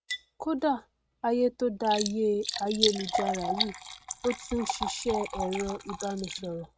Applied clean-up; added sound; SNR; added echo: neural mask model RNNoise.